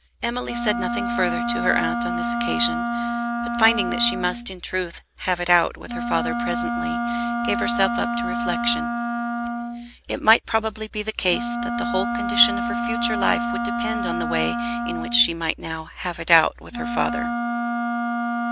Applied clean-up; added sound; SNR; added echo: none; Wind instrument, woodwind instrument; 2 dB; none.